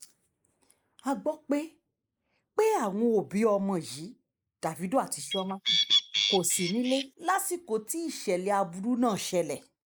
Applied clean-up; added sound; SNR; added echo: neural mask model Resemble Enhance denoiser.